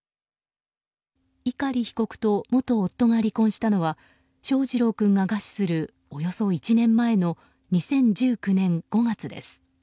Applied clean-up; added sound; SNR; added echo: none; none; none; none.